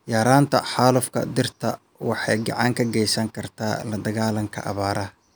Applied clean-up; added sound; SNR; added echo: none; none; none; none.